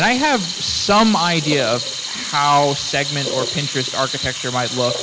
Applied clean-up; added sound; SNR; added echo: none; Sink (filling or washing) / Water tap, faucet; 6 dB; none.